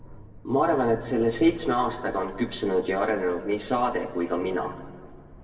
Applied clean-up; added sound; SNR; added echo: none; Aircraft; 18 dB; reverberation time 1.5 s.